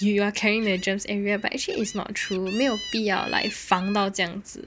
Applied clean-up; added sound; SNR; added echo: none; Gull, seagull; 15 dB; none.